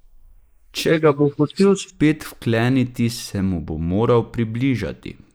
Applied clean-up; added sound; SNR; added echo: neural mask model Resemble Enhance denoiser.